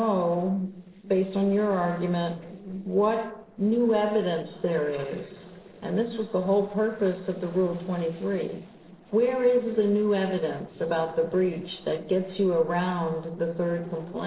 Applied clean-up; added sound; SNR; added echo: neural separator model SepFormer DNS4.